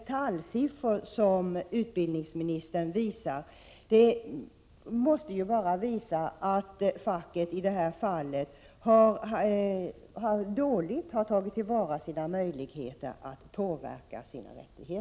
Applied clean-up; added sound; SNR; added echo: none; none; none; none.